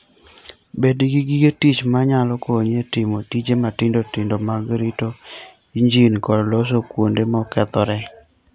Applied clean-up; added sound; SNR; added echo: none; none; none; none.